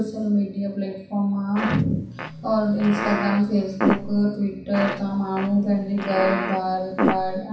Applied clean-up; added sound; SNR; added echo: none; Fart; 5 dB; reverberation time 0.7 s.